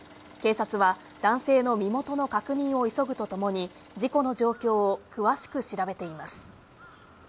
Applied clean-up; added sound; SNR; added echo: none; none; none; none.